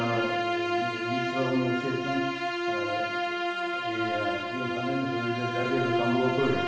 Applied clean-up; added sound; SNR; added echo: none; Bowed string instrument; -2 dB; reverberation time 0.9 s.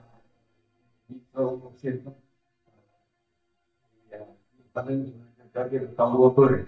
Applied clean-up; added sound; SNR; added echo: neural mask model DeepFilterNet 3.